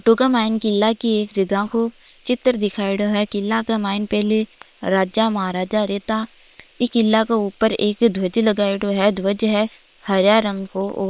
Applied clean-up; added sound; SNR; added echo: neural separator model SepFormer WHAM!.